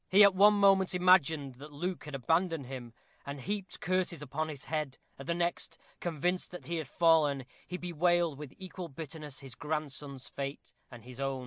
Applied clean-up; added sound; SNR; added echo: none; none; none; none.